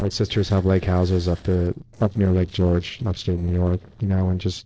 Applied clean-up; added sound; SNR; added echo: neural separator model SepFormer DNS4.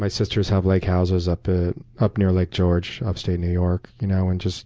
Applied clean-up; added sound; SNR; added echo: none; none; none; none.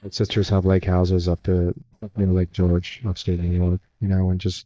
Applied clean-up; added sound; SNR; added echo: neural mask model DeepFilterNet 3.